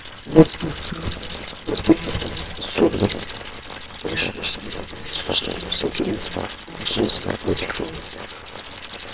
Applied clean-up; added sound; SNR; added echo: neural separator model SepFormer WHAMR!.